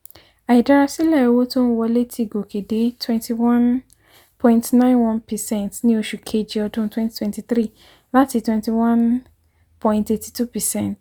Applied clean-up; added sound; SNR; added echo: none; none; none; none.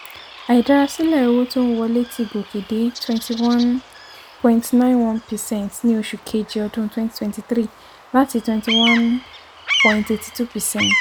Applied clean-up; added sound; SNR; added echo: none; Bird vocalization, bird call, bird song; 8 dB; none.